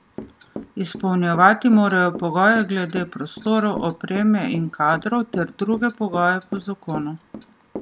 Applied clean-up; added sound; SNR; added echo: none; Walk, footsteps / Run; 16 dB; none.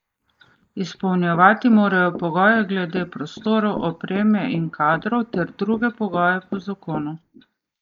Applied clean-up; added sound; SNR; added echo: neural mask model Resemble Enhance denoiser.